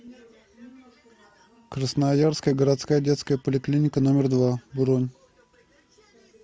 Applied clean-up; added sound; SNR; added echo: none; none; none; none.